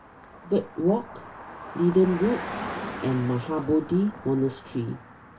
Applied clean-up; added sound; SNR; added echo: none; Car passing by; 12 dB; reverberation time 0.2 s.